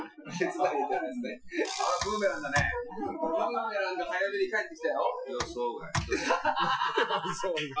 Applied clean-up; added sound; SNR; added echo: classical method Wiener filter.